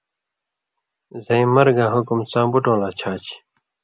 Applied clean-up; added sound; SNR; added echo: none; none; none; none.